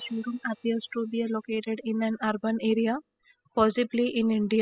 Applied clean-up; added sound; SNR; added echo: classical method spectral subtraction.